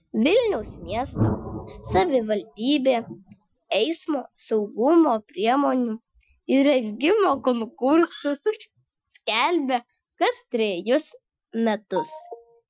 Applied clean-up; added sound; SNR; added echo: classical method Wiener filter.